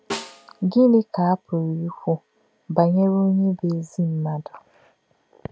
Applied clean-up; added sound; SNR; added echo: none; Snare drum; 17 dB; none.